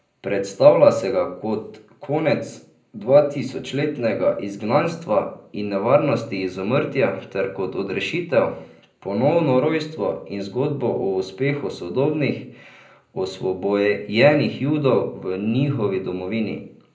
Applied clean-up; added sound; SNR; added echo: none; none; none; reverberation time 0.5 s.